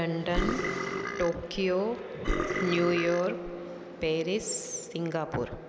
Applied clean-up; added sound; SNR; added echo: none; Burping, eructation; 2 dB; none.